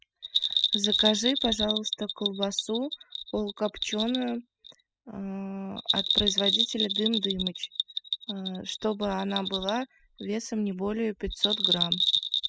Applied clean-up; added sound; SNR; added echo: classical method spectral subtraction.